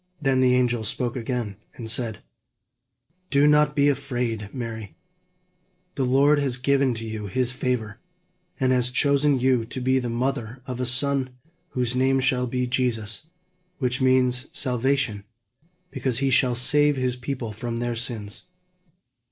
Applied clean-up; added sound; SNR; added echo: neural separator model SepFormer DNS4.